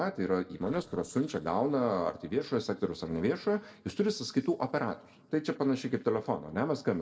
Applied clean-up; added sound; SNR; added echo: neural separator model SepFormer DNS4.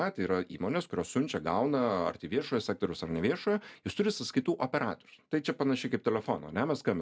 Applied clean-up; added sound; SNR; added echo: none; none; none; none.